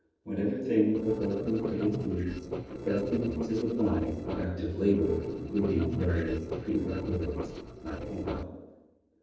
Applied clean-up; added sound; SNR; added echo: neural separator model SepFormer DNS4.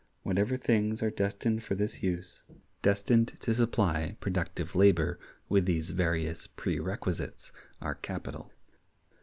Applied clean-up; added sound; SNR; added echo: none; none; none; none.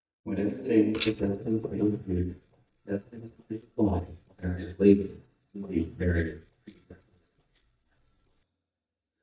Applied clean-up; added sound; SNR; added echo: neural mask model DeepFilterNet 3.